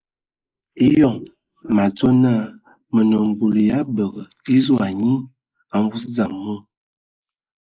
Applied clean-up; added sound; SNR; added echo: neural mask model Resemble Enhance denoiser.